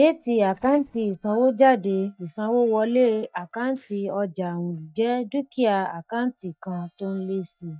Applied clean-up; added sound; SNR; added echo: neural mask model DeepFilterNet 3.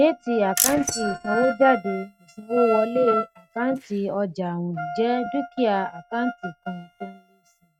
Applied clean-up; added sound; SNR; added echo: neural mask model RNNoise.